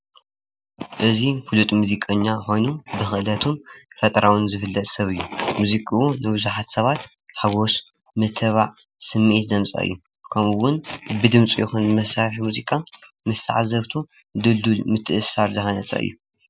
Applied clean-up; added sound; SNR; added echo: none; none; none; none.